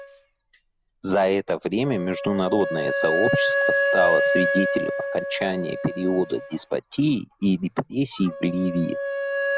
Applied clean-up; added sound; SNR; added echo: none; Wind instrument, woodwind instrument; 2 dB; none.